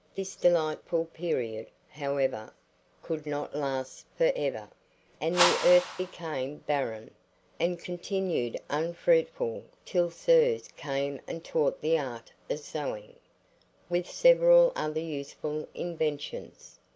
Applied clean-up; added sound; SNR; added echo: none; Whoosh, swoosh, swish; 2 dB; none.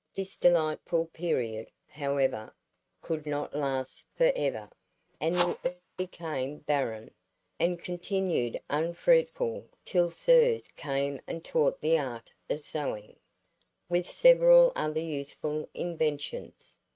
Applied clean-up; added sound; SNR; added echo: neural mask model RNNoise.